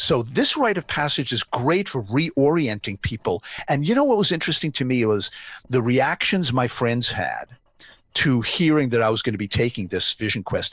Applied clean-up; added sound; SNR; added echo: neural separator model SepFormer DNS4.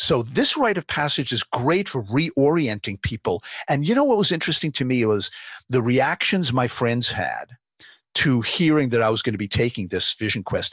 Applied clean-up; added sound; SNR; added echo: none; none; none; none.